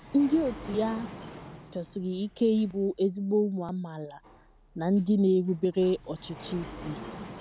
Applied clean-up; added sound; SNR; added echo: none; Sliding door; 16 dB; none.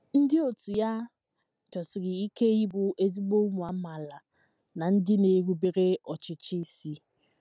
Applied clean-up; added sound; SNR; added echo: none; none; none; none.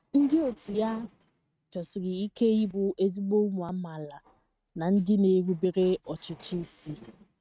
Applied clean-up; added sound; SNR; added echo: neural mask model RNNoise.